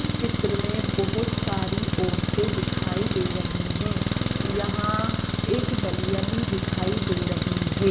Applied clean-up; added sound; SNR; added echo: none; Engine; -4 dB; reverberation time 1.7 s.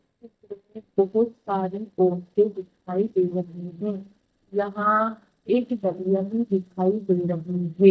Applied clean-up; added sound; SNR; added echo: neural mask model DeepFilterNet 3.